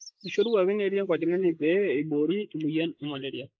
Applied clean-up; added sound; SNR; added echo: neural mask model Resemble Enhance denoiser.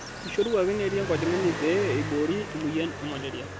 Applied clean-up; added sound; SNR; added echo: none; Motorcycle; 7 dB; none.